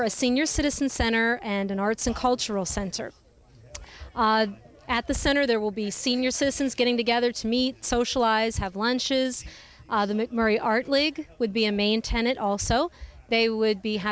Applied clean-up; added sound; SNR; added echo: none; none; none; none.